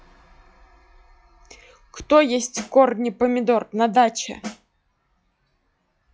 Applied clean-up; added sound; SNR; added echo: classical method log-MMSE.